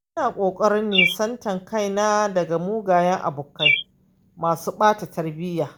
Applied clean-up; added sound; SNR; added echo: none; Bird; 2 dB; none.